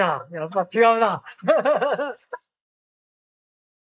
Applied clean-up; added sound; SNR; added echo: neural mask model Resemble Enhance denoiser.